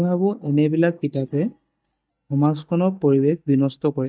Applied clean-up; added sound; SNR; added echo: neural mask model DeepFilterNet 3.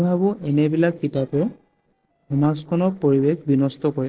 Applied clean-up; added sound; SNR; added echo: neural separator model SepFormer DNS4.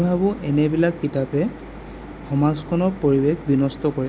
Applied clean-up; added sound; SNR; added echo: none; none; none; none.